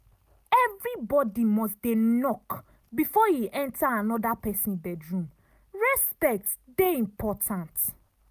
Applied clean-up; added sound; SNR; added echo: none; none; none; none.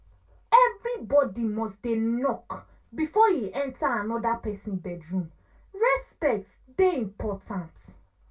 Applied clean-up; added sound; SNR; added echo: none; none; none; reverberation time 0.2 s.